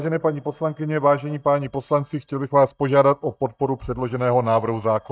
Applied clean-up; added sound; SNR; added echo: neural mask model DeepFilterNet 3.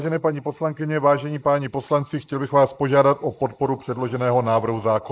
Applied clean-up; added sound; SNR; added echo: neural mask model Resemble Enhance denoiser.